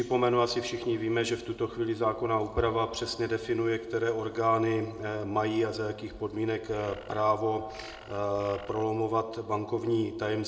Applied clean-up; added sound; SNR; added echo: none; Bird; 19 dB; reverberation time 0.8 s.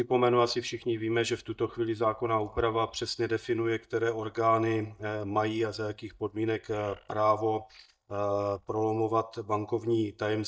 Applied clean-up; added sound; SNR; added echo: neural mask model DeepFilterNet 3.